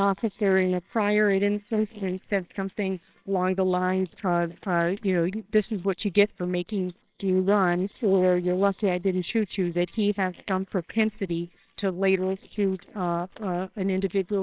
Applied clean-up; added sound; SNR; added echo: neural separator model SepFormer WHAMR!.